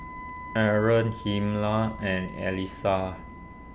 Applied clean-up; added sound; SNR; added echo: none; Wind instrument, woodwind instrument; 16 dB; none.